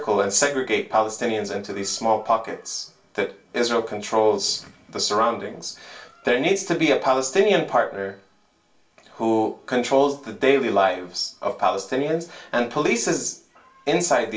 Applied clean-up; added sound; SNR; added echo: none; none; none; reverberation time 0.3 s.